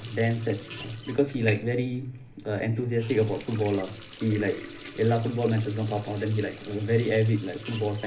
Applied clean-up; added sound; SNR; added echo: none; Water tap, faucet; 16 dB; reverberation time 0.3 s.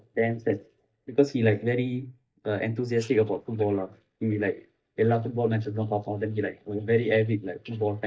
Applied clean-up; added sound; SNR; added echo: neural mask model DeepFilterNet 3.